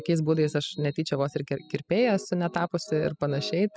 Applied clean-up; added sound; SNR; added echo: classical method spectral subtraction.